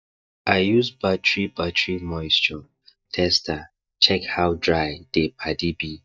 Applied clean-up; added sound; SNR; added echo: neural mask model DeepFilterNet 3.